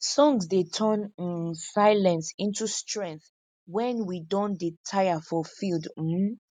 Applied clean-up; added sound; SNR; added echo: none; none; none; none.